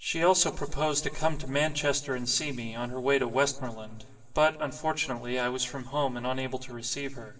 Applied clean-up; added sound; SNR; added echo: none; none; none; reverberation time 2.8 s.